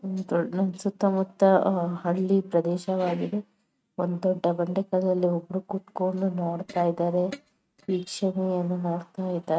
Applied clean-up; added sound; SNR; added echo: neural mask model RNNoise.